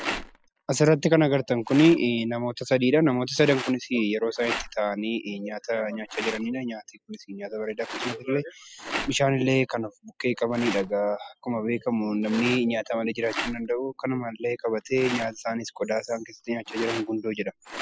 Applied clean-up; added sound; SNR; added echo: classical method spectral subtraction.